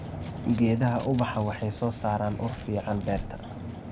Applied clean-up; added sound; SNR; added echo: none; Tearing; 15 dB; none.